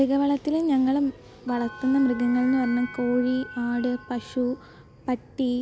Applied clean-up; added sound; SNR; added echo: none; Bell; 17 dB; none.